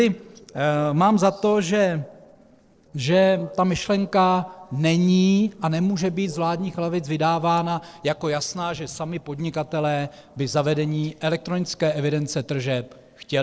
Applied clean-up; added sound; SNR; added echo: neural separator model SepFormer DNS4.